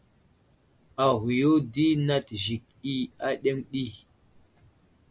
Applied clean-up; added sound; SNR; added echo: none; none; none; none.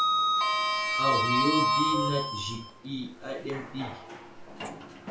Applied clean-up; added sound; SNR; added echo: none; Sliding door; -5 dB; reverberation time 0.3 s.